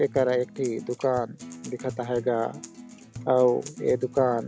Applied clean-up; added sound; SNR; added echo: none; Acoustic guitar; 15 dB; none.